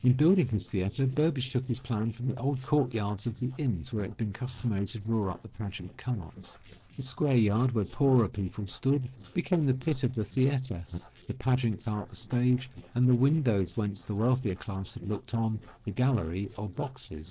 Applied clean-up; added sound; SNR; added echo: neural separator model SepFormer DNS4.